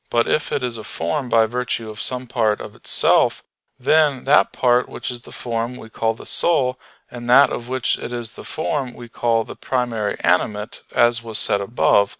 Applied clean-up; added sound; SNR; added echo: none; none; none; none.